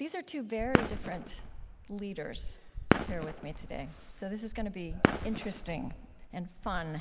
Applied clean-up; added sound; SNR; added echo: none; Fireworks; -4 dB; none.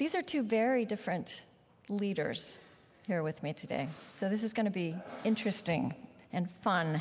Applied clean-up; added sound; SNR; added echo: none; none; none; none.